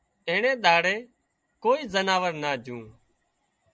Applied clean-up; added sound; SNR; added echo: none; none; none; none.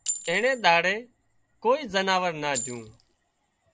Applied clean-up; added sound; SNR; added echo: none; Chink, clink; 12 dB; none.